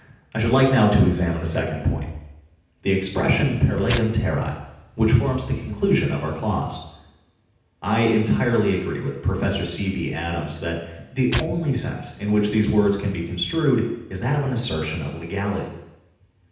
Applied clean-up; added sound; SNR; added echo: none; Tearing; 11 dB; reverberation time 0.9 s.